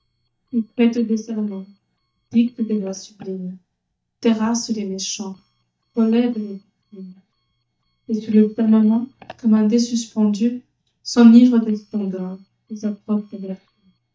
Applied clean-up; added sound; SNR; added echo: neural mask model DeepFilterNet 3.